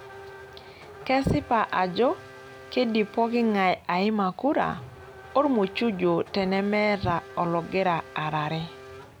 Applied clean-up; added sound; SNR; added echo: none; Race car, auto racing / Accelerating, revving, vroom; 19 dB; none.